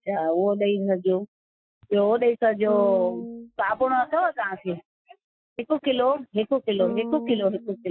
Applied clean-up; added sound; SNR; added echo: classical method Wiener filter.